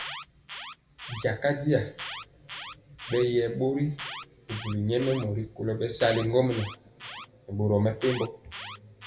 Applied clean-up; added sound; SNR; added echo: none; Alarm; 14 dB; reverberation time 1.4 s.